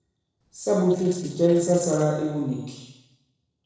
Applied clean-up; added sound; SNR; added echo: neural separator model SepFormer DNS4.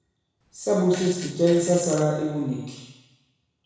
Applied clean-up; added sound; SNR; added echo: none; Fart; 19 dB; reverberation time 1.1 s.